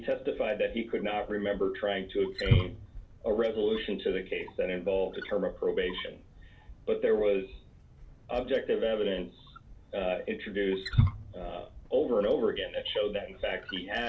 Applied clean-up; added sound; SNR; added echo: none; Wild animals; 6 dB; reverberation time 0.2 s.